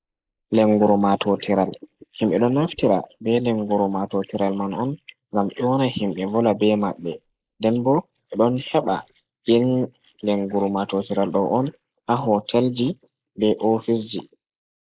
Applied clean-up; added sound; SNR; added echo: neural mask model Resemble Enhance denoiser.